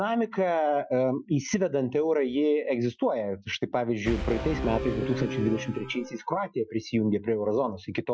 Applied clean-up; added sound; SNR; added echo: classical method Wiener filter.